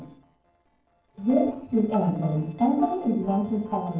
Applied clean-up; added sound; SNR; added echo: neural separator model SepFormer DNS4.